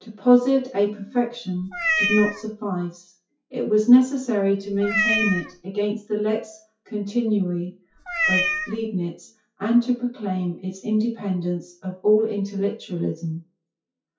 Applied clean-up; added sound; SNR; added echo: classical method WPE with log-MMSE.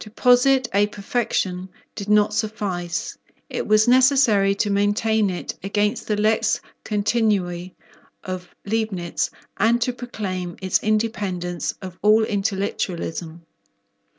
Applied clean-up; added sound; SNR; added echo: none; none; none; none.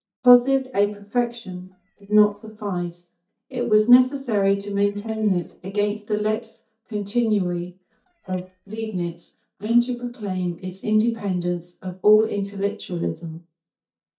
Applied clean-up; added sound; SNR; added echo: neural mask model DeepFilterNet 3.